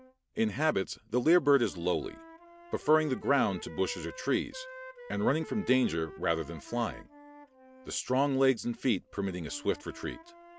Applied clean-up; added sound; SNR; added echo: none; Wind instrument, woodwind instrument; 19 dB; none.